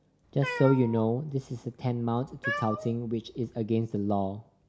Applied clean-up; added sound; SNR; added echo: none; Cat; 10 dB; none.